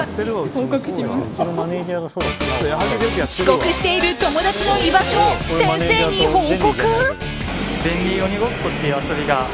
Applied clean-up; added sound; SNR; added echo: none; none; none; none.